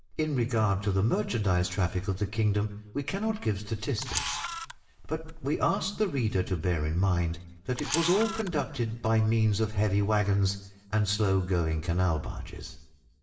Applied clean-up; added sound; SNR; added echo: none; Camera; 9 dB; reverberation time 0.8 s.